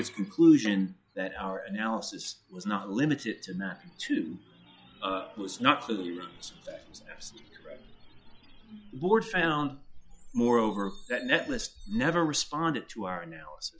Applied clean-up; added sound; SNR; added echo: classical method log-MMSE.